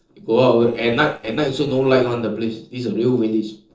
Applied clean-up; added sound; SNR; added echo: neural separator model SepFormer DNS4.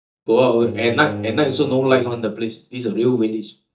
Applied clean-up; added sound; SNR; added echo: neural mask model DeepFilterNet 3.